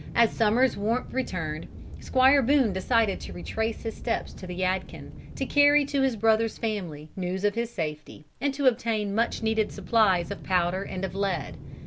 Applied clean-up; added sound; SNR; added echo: none; Aircraft; 13 dB; none.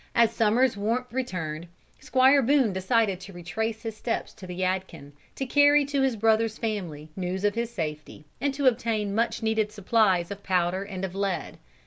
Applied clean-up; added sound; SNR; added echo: none; none; none; none.